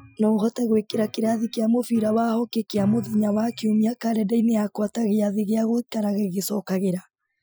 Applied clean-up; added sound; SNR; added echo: classical method Wiener filter.